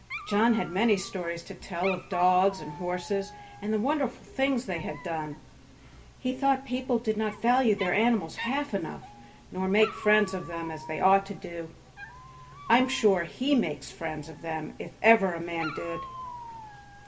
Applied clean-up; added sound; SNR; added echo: none; Dog; 16 dB; reverberation time 1.9 s.